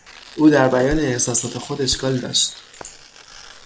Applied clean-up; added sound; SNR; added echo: none; Tearing + Hands; 16 dB; none.